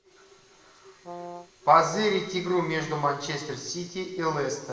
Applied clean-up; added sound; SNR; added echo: none; Brass instrument; 14 dB; reverberation time 1.0 s.